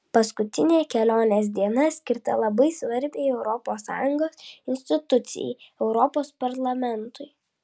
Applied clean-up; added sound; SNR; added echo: none; none; none; none.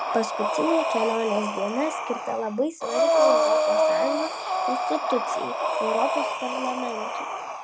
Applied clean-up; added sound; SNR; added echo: none; Breathing; -4 dB; none.